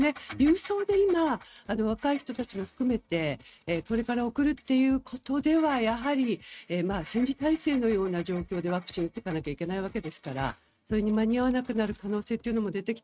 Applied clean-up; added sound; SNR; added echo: neural mask model RNNoise.